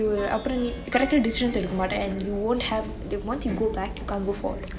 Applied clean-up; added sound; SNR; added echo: none; Plucked string instrument; 19 dB; none.